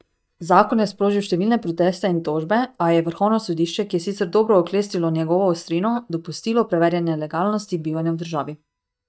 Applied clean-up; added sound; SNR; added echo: neural mask model DeepFilterNet 3.